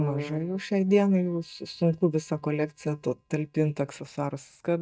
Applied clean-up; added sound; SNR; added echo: neural mask model DeepFilterNet 3.